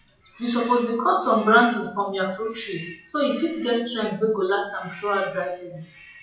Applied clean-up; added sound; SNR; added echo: classical method WPE with log-MMSE.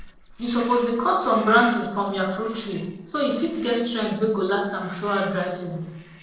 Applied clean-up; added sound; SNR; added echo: neural separator model SepFormer DNS4.